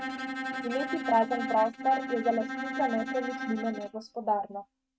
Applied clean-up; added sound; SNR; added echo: neural mask model RNNoise.